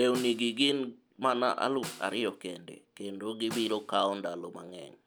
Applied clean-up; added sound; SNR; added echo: none; Snare drum; 17 dB; none.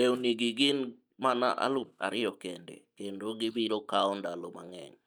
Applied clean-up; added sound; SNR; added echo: neural mask model DeepFilterNet 3.